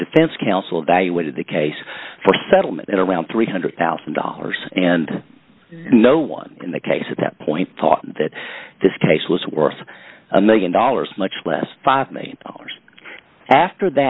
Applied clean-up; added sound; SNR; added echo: none; none; none; none.